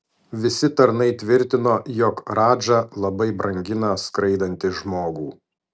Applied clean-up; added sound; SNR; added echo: none; none; none; none.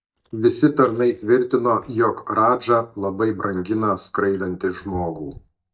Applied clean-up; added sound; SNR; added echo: neural mask model DeepFilterNet 3.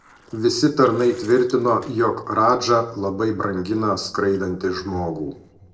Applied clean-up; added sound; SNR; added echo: neural separator model SepFormer DNS4.